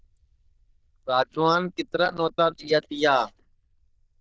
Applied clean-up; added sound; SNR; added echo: neural diffusion model UNIVERSE++.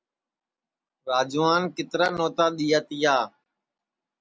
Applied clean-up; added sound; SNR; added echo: none; none; none; none.